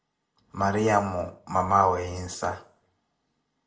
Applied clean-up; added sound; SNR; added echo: none; none; none; reverberation time 0.4 s.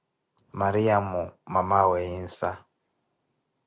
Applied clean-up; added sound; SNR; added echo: none; none; none; none.